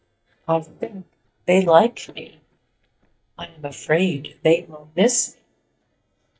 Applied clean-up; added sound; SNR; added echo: neural mask model DeepFilterNet 3.